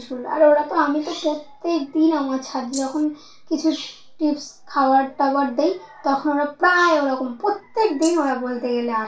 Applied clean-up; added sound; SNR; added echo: none; Rattle (instrument); 14 dB; reverberation time 0.2 s.